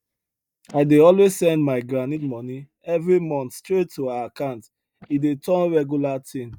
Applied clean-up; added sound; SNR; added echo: neural mask model DeepFilterNet 3.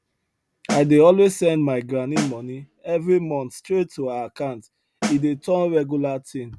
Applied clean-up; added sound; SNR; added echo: none; Snare drum; 11 dB; none.